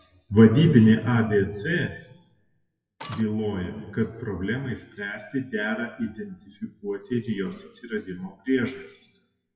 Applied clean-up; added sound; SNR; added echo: classical method WPE with log-MMSE.